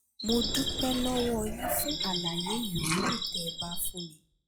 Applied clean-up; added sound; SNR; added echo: classical method log-MMSE.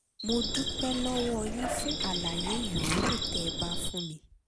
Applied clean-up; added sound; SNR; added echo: none; Liquid + Bird vocalization, bird call, bird song; 0 dB; none.